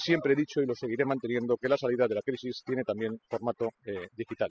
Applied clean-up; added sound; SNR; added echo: classical method spectral subtraction.